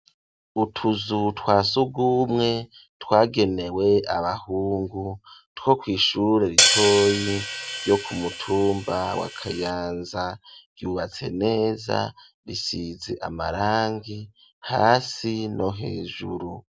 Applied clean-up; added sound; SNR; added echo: none; Hi-hat; 1 dB; none.